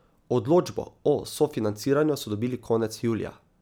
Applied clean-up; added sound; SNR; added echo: none; none; none; none.